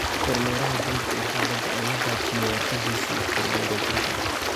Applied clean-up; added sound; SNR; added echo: none; Stream; -5 dB; none.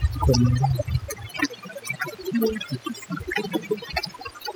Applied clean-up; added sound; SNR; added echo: classical method spectral subtraction.